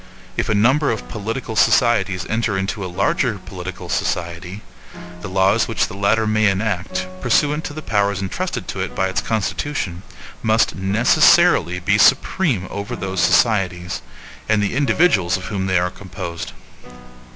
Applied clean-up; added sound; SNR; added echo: none; Piano; 20 dB; none.